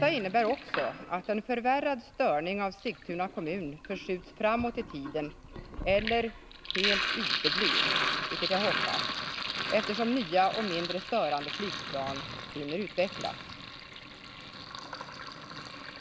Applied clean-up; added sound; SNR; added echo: none; Sink (filling or washing); 3 dB; none.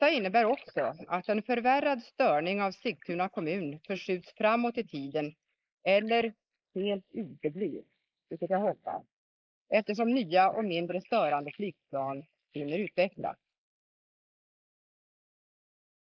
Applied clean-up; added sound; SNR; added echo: neural mask model Resemble Enhance denoiser.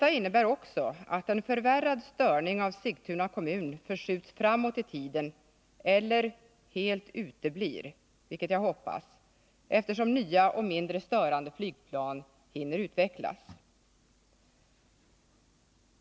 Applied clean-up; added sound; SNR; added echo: none; none; none; none.